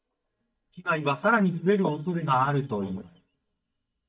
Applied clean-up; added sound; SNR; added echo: neural mask model DeepFilterNet 3.